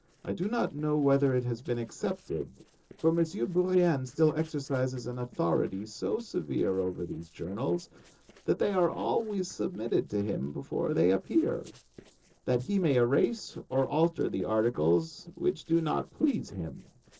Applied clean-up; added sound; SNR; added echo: neural separator model SepFormer DNS4.